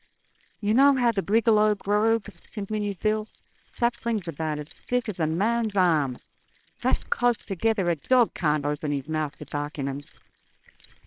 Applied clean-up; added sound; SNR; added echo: neural separator model SepFormer WHAMR!.